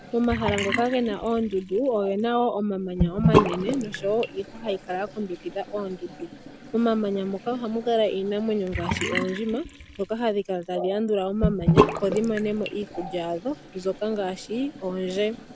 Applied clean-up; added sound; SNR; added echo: none; Bathtub (filling or washing) / Sink (filling or washing); 3 dB; none.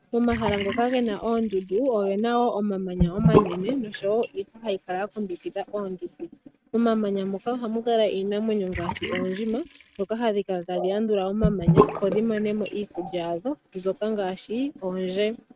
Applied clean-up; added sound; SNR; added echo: neural mask model RNNoise.